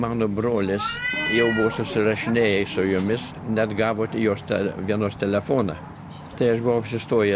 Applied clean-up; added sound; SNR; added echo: none; Meow; 6 dB; none.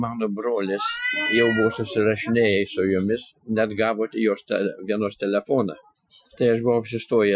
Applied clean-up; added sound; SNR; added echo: classical method Wiener filter.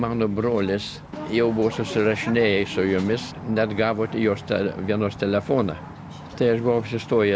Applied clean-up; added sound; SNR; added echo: none; none; none; none.